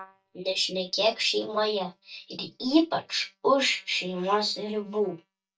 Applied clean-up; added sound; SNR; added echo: neural mask model DeepFilterNet 3.